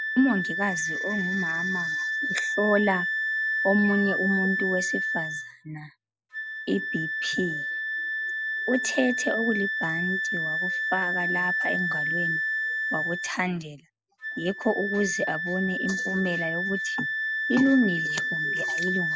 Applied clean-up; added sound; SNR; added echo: none; Wind instrument, woodwind instrument; 0 dB; none.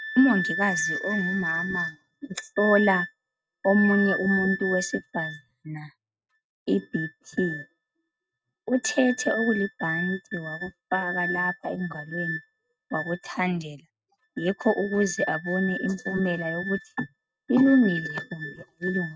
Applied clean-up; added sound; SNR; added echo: neural mask model RNNoise.